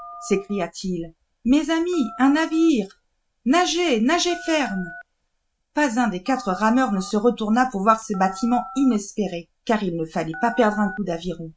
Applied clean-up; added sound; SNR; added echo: neural mask model RNNoise.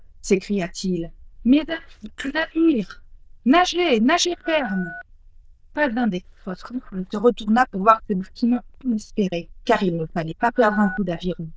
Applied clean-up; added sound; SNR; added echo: neural diffusion model UNIVERSE++.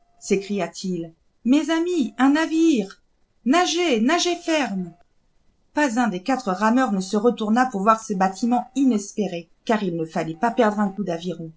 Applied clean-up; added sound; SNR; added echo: neural separator model SepFormer DNS4.